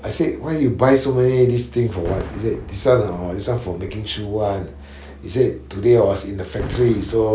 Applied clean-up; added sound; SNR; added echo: none; Musical instrument + Fireworks; 15 dB; none.